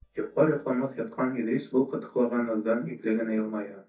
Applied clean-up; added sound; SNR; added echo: neural mask model DeepFilterNet 3.